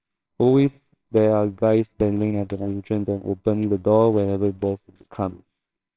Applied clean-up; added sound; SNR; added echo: neural separator model SepFormer WHAMR!.